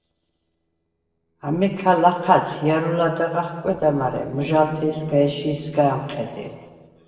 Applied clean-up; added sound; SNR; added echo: neural separator model SepFormer DNS4.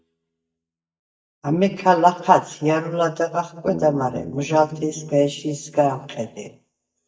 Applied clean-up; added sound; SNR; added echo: neural mask model DeepFilterNet 3.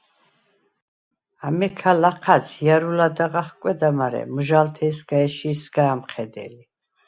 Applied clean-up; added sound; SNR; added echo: none; none; none; none.